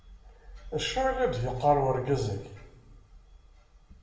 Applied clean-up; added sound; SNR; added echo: none; none; none; reverberation time 0.7 s.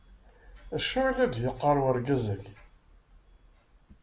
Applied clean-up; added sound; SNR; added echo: none; none; none; none.